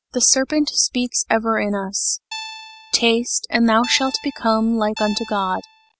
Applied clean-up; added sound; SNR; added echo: none; Guitar; 15 dB; none.